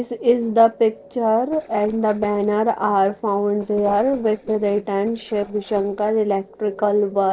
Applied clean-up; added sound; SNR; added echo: neural separator model SepFormer DNS4.